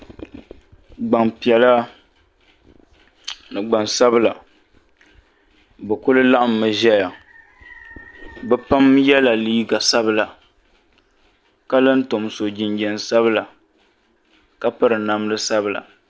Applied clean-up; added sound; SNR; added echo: none; none; none; none.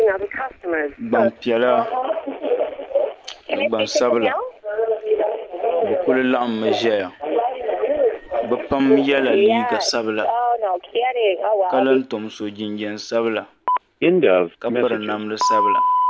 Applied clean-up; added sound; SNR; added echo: none; Telephone; -3 dB; none.